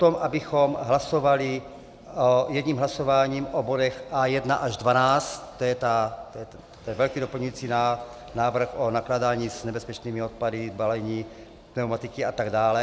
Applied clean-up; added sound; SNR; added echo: none; none; none; none.